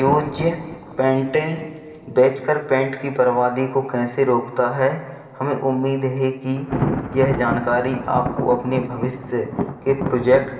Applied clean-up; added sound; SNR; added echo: none; Thunder; 9 dB; reverberation time 2.9 s.